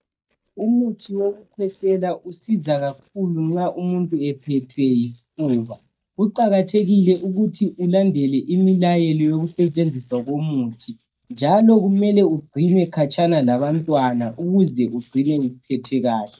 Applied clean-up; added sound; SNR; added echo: neural mask model DeepFilterNet 3.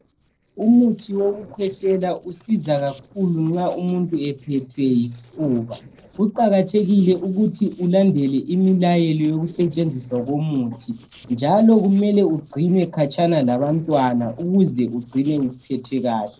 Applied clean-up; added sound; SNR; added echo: neural separator model SepFormer DNS4.